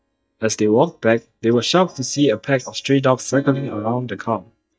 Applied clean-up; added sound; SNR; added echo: neural mask model DeepFilterNet 3.